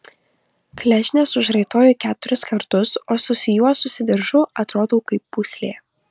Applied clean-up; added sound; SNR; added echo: none; none; none; none.